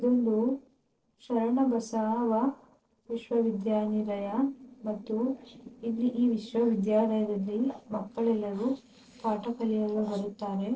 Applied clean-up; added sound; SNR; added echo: neural separator model SepFormer DNS4.